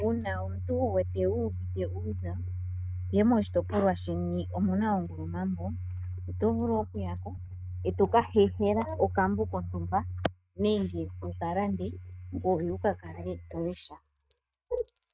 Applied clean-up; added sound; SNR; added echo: neural mask model RNNoise.